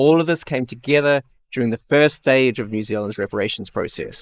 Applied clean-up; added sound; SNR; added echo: neural mask model Resemble Enhance denoiser.